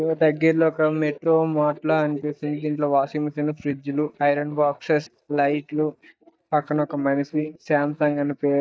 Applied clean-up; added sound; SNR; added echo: neural mask model DeepFilterNet 3.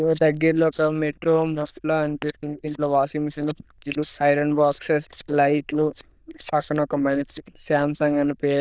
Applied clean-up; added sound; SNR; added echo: neural diffusion model UNIVERSE++.